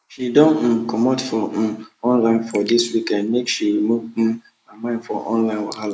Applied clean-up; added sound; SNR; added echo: neural mask model Resemble Enhance denoiser.